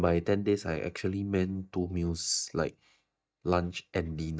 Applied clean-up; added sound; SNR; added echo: neural mask model DeepFilterNet 3.